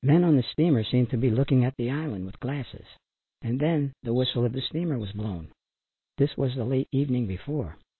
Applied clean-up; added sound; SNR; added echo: none; none; none; none.